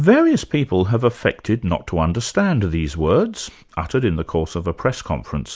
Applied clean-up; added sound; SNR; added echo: none; none; none; none.